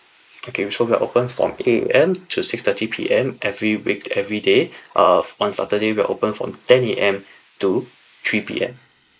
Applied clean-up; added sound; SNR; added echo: neural mask model Resemble Enhance denoiser.